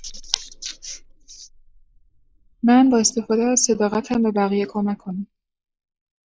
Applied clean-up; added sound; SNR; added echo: neural mask model Resemble Enhance denoiser.